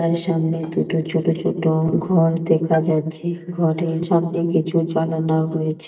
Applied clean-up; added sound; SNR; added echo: neural mask model DeepFilterNet 3.